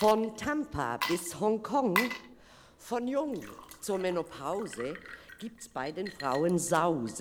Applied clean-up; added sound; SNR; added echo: none; Water / Liquid; 11 dB; none.